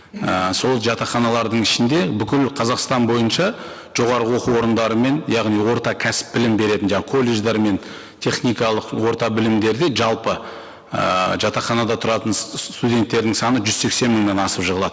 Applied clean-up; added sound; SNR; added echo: none; none; none; none.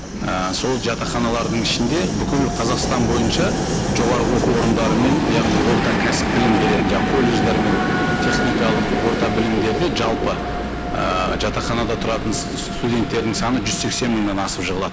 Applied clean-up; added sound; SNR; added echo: none; Train; 0 dB; none.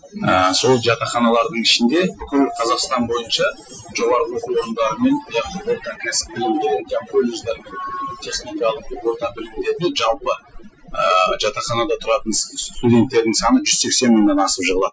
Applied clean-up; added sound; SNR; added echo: classical method Wiener filter.